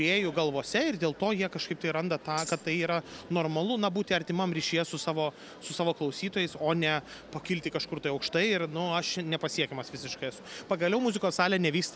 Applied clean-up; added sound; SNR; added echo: none; Tambourine; 13 dB; none.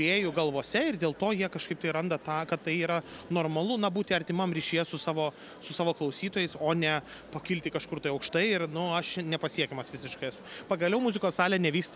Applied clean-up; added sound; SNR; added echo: none; none; none; none.